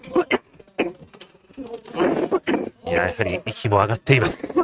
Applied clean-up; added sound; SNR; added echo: neural mask model RNNoise.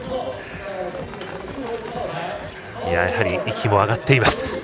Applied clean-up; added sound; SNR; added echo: none; none; none; none.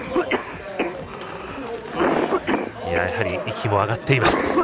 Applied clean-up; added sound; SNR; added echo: none; Cough; 0 dB; none.